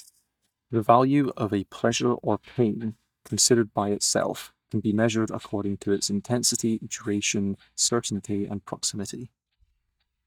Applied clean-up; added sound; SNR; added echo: neural mask model DeepFilterNet 3.